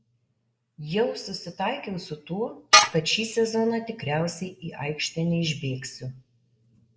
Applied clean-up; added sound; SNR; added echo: neural mask model Resemble Enhance denoiser.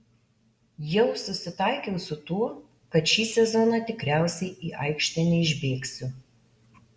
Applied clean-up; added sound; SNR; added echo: none; none; none; none.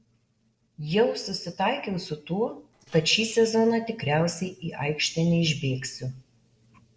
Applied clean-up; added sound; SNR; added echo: neural separator model SepFormer DNS4.